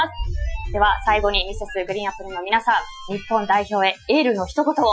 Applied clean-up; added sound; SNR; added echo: classical method Wiener filter.